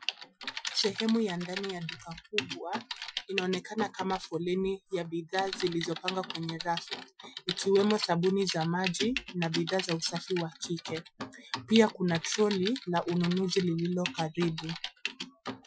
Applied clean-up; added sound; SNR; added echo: classical method Wiener filter.